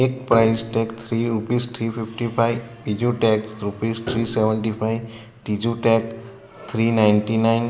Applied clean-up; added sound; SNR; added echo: none; Piano; 17 dB; none.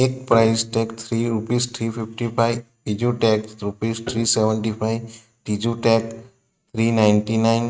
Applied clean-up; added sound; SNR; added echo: neural mask model RNNoise.